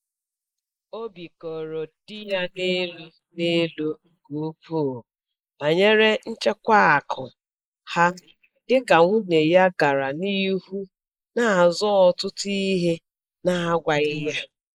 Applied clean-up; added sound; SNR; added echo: neural mask model Resemble Enhance denoiser.